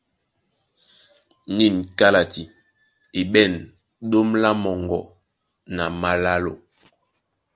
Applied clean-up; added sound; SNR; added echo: none; none; none; none.